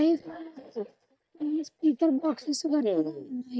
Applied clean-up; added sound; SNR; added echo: neural mask model DeepFilterNet 3.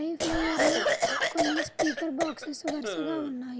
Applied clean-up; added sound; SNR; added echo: none; Cough; -2 dB; none.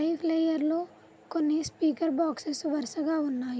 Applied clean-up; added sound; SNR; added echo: none; none; none; none.